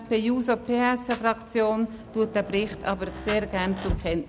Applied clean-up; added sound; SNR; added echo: none; Rain; 11 dB; none.